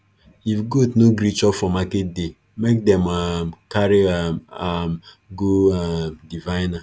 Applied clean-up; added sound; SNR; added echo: none; none; none; none.